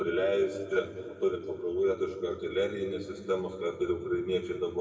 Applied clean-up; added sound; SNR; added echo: none; none; none; reverberation time 2.4 s.